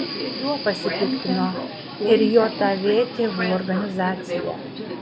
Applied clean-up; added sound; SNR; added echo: none; Subway, metro, underground; 5 dB; none.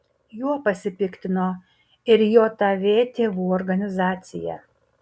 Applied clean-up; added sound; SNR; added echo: none; none; none; none.